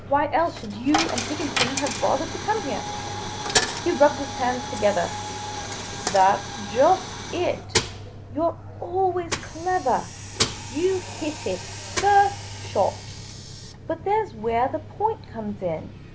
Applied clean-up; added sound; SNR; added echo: none; Coin (dropping); 6 dB; none.